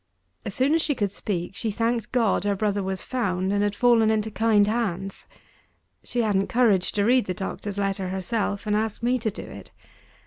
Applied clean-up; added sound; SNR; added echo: none; none; none; none.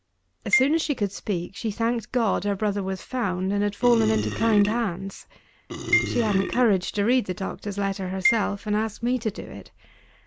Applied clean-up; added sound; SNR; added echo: none; Marimba, xylophone + Burping, eructation; 6 dB; none.